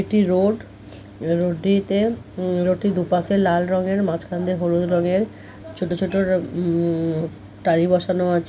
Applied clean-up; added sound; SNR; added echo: none; none; none; none.